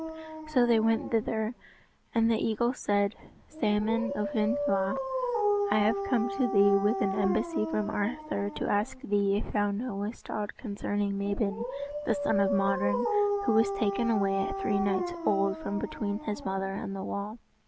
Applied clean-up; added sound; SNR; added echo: none; Dog; 5 dB; none.